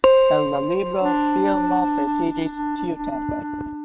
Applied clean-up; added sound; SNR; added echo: neural mask model RNNoise.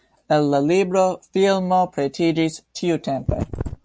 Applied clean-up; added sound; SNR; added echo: none; none; none; none.